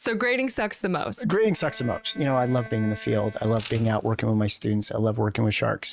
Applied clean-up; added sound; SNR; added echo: neural mask model RNNoise.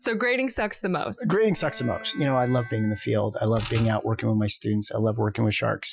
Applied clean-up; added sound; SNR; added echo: classical method Wiener filter.